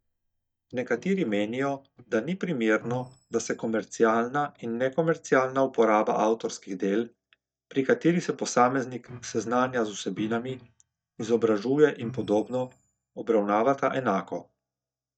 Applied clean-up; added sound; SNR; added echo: neural mask model DeepFilterNet 3.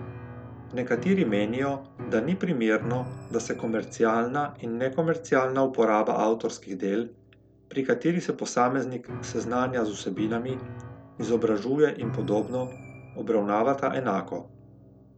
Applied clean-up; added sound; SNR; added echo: none; Piano; 14 dB; none.